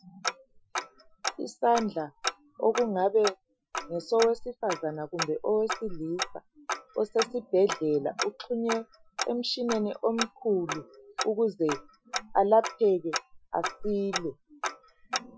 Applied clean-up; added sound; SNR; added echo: classical method Wiener filter.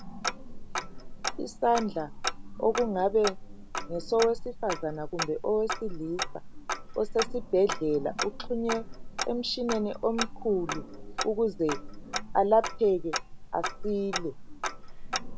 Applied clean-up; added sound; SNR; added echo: none; Tick-tock; 5 dB; none.